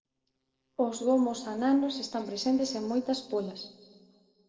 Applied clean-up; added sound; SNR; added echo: neural separator model SepFormer DNS4.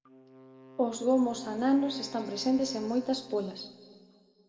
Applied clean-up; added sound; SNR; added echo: none; Wind instrument, woodwind instrument; 18 dB; reverberation time 1.6 s.